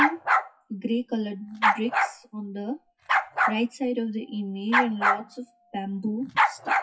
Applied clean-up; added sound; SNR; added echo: classical method WPE with log-MMSE.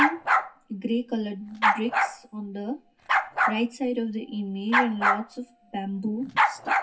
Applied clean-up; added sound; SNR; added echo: none; Bark; -3 dB; reverberation time 0.2 s.